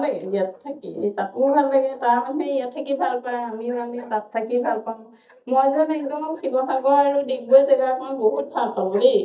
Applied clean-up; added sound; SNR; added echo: neural mask model DeepFilterNet 3.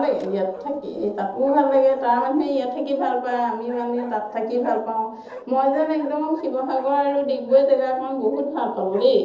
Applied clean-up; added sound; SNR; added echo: neural separator model SepFormer DNS4.